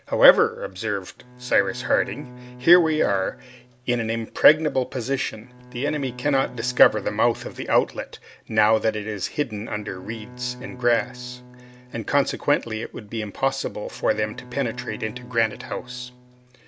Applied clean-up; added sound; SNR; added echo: none; Bowed string instrument; 19 dB; none.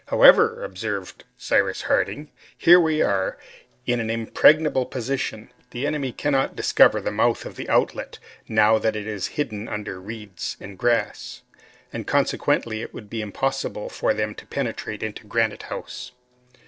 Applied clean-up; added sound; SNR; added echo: neural separator model SepFormer DNS4.